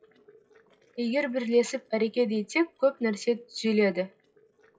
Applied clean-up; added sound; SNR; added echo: classical method WPE with log-MMSE.